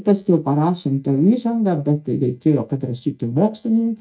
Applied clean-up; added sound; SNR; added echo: neural mask model DeepFilterNet 3.